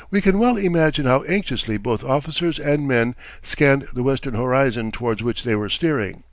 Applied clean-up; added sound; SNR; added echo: none; none; none; none.